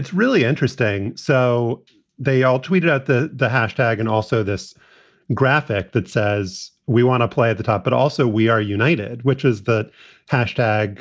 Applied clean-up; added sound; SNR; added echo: none; none; none; none.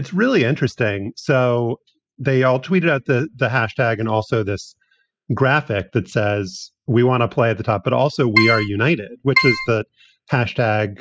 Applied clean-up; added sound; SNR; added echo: classical method spectral subtraction.